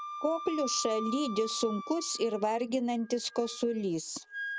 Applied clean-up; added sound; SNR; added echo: none; Wind instrument, woodwind instrument; 10 dB; none.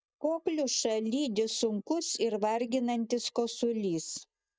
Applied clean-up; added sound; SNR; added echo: neural mask model DeepFilterNet 3.